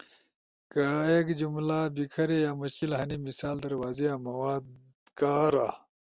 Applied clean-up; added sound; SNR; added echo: none; none; none; none.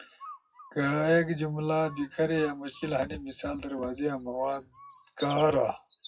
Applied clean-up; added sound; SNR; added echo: classical method WPE with log-MMSE.